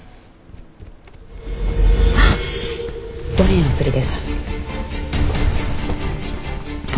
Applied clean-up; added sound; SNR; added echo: none; Domestic sounds, home sounds; 19 dB; none.